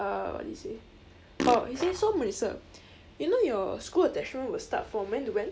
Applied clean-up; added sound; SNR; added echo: none; Fart; 4 dB; none.